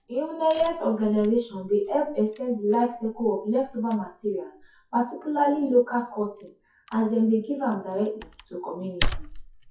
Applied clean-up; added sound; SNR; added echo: classical method WPE with log-MMSE.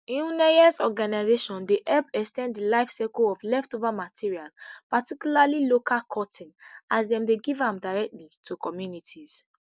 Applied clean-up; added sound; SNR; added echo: none; none; none; none.